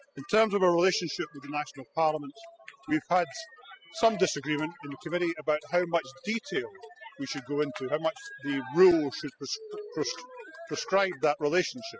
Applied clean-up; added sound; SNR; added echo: classical method spectral subtraction.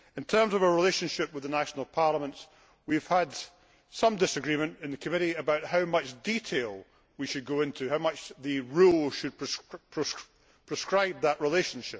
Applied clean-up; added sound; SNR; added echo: none; none; none; none.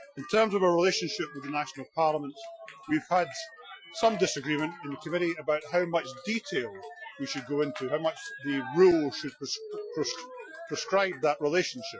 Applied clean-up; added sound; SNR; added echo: classical method Wiener filter.